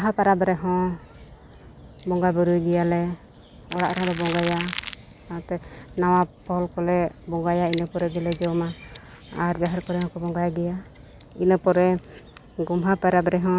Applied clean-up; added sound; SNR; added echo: none; Crackle; 9 dB; none.